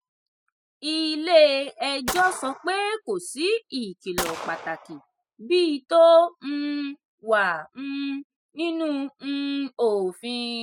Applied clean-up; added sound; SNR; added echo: classical method spectral subtraction.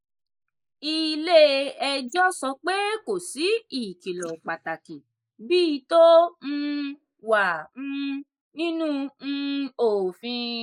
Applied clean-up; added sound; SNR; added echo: neural mask model Resemble Enhance denoiser.